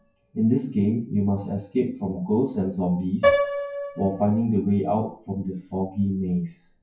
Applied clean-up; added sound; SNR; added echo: classical method WPE with log-MMSE.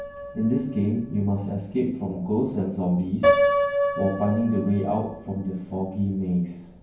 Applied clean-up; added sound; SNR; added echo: none; Piano; 3 dB; reverberation time 0.9 s.